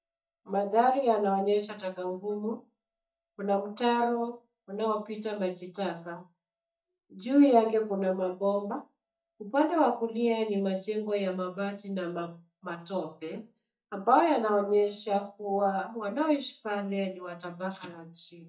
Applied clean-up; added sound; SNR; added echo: neural mask model DeepFilterNet 3.